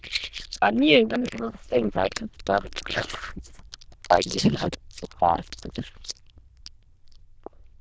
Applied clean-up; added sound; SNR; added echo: neural diffusion model UNIVERSE++.